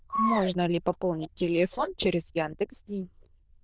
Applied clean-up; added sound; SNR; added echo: neural diffusion model UNIVERSE++.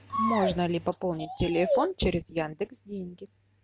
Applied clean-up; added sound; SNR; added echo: none; none; none; none.